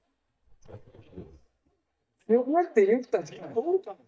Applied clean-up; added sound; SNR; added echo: neural mask model DeepFilterNet 3.